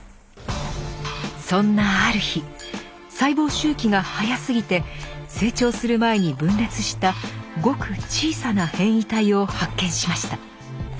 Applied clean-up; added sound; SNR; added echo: none; none; none; none.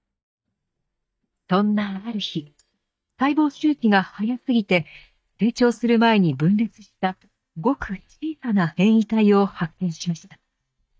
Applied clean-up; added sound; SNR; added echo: neural mask model DeepFilterNet 3.